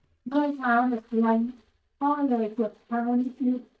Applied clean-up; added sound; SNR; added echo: neural mask model DeepFilterNet 3.